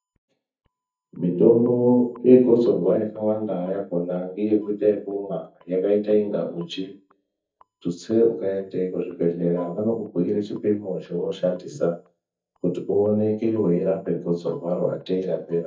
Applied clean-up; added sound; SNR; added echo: neural mask model DeepFilterNet 3.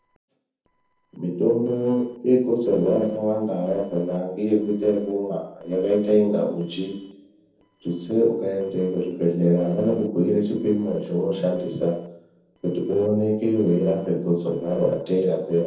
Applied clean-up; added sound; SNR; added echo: neural separator model SepFormer DNS4.